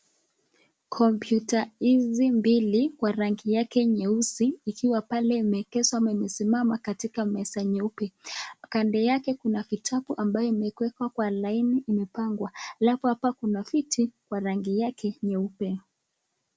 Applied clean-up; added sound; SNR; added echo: none; none; none; none.